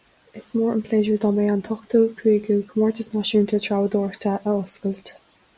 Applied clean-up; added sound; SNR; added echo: none; none; none; none.